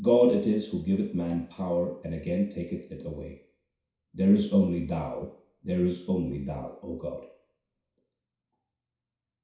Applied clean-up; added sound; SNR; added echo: none; none; none; reverberation time 0.6 s.